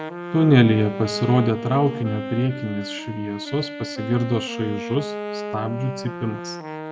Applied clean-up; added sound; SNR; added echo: none; Wind instrument, woodwind instrument; 9 dB; none.